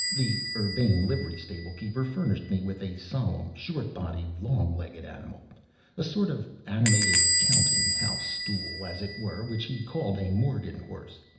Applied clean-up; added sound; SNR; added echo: none; Door / Bell; 1 dB; reverberation time 0.8 s.